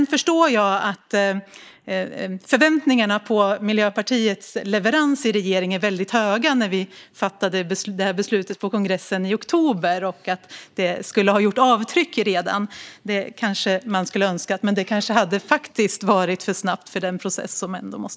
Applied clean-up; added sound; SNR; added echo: neural mask model Resemble Enhance denoiser.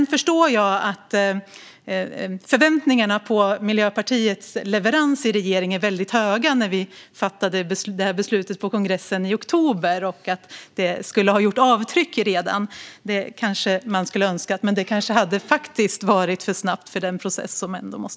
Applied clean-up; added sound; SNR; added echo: none; none; none; none.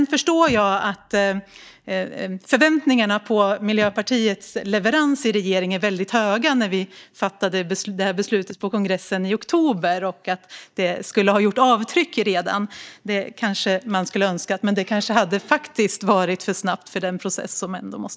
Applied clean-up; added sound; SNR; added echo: neural mask model DeepFilterNet 3.